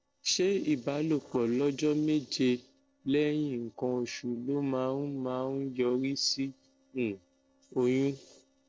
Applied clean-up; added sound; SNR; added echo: neural separator model SepFormer DNS4.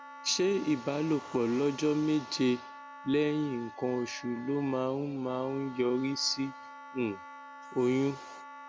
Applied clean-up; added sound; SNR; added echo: none; Wind instrument, woodwind instrument; 16 dB; none.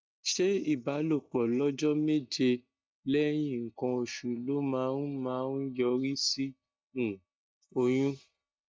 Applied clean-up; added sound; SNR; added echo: neural mask model DeepFilterNet 3.